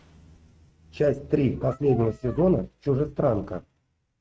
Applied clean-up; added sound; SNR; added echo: neural mask model RNNoise.